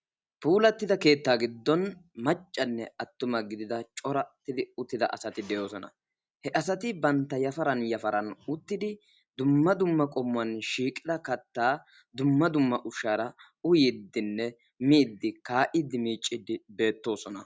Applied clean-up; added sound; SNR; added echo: none; none; none; none.